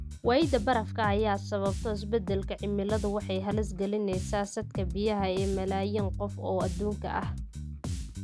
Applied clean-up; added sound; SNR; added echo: none; Bass guitar; 5 dB; none.